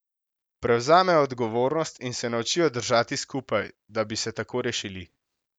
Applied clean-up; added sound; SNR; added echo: none; none; none; none.